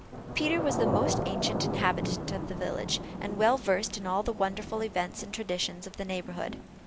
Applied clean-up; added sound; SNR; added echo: none; Thunder / Rain; 3 dB; none.